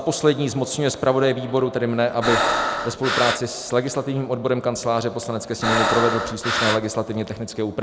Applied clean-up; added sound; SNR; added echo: none; Breathing; 2 dB; none.